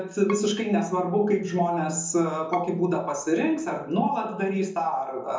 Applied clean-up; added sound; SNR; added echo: none; Bowed string instrument; 19 dB; reverberation time 0.6 s.